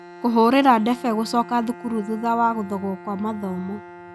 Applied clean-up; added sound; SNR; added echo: none; Bowed string instrument; 18 dB; none.